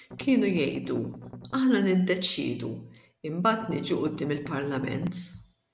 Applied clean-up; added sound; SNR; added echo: none; Strum; 15 dB; none.